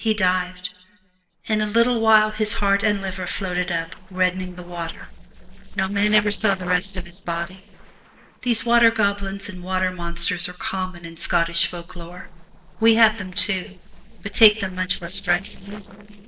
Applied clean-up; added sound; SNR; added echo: neural separator model SepFormer DNS4.